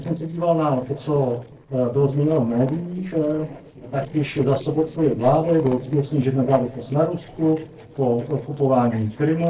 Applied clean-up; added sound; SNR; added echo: neural separator model SepFormer DNS4.